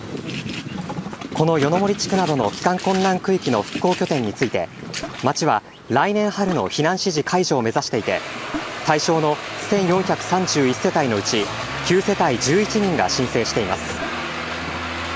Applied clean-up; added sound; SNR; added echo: none; Ocean; 18 dB; none.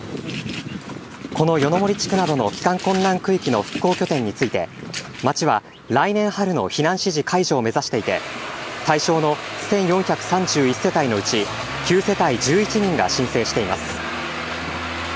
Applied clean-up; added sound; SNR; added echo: none; none; none; none.